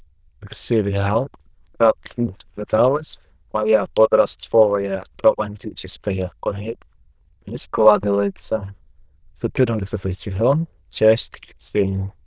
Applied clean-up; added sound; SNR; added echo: neural diffusion model UNIVERSE++.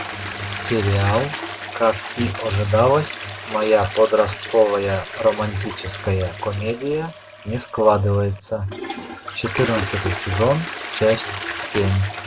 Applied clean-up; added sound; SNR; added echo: none; Toilet flush; 10 dB; none.